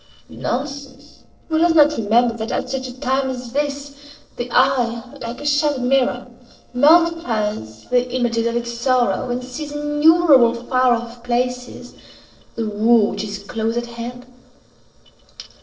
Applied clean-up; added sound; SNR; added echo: neural separator model SepFormer DNS4.